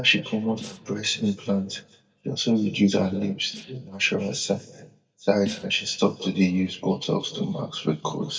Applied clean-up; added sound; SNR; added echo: neural mask model DeepFilterNet 3.